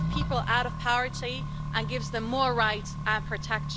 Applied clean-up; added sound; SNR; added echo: none; Accelerating, revving, vroom; 3 dB; none.